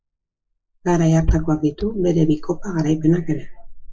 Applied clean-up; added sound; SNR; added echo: neural mask model Resemble Enhance denoiser.